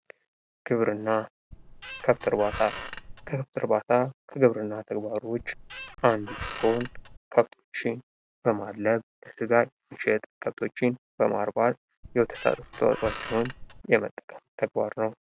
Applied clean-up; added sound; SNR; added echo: none; Squeak; 11 dB; none.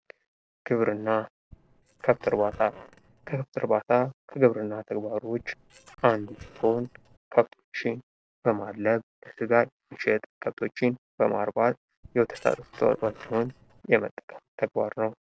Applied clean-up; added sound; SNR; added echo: neural separator model SepFormer DNS4.